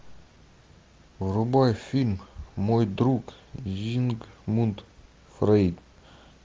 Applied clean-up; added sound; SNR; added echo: none; none; none; none.